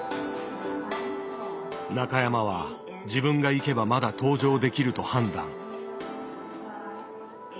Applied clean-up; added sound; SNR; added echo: none; none; none; none.